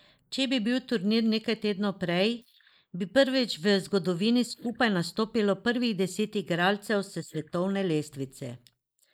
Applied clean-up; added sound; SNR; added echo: neural mask model Resemble Enhance denoiser.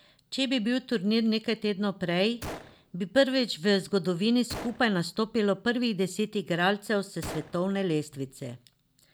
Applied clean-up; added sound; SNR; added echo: none; Gunshot, gunfire; 17 dB; none.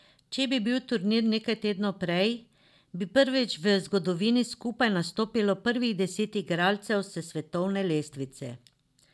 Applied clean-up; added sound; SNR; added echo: none; none; none; none.